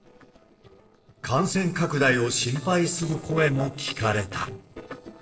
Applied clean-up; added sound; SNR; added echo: neural separator model SepFormer DNS4.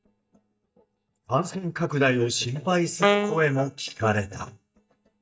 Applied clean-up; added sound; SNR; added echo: neural mask model DeepFilterNet 3.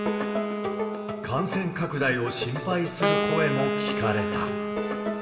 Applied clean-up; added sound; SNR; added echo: none; Wind instrument, woodwind instrument; 2 dB; reverberation time 2.6 s.